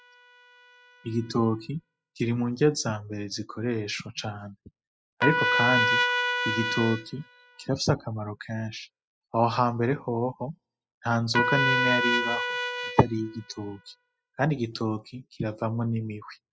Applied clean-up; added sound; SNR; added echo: classical method spectral subtraction.